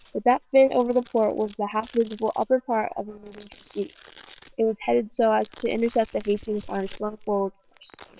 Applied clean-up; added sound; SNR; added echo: neural separator model SepFormer WHAM!.